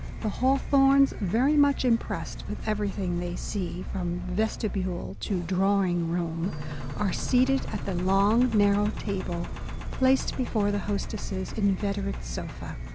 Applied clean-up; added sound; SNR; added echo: none; Engine; 6 dB; none.